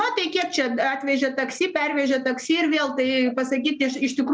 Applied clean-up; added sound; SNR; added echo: neural mask model Resemble Enhance denoiser.